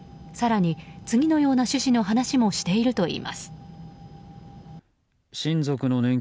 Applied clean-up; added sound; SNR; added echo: none; none; none; none.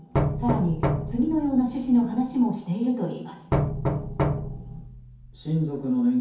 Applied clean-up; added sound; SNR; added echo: none; Knock; 2 dB; reverberation time 0.6 s.